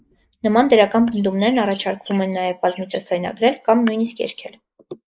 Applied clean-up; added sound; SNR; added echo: neural mask model Resemble Enhance denoiser.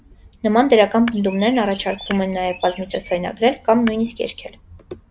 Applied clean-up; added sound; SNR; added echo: none; Chirp, tweet + Tap / Hammer; 18 dB; none.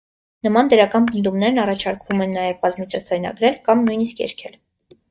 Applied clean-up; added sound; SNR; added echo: neural mask model DeepFilterNet 3.